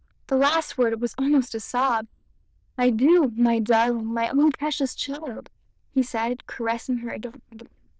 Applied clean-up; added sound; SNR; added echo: neural diffusion model UNIVERSE++.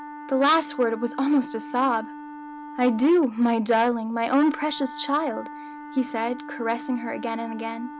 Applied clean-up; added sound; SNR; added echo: none; Wind instrument, woodwind instrument; 14 dB; none.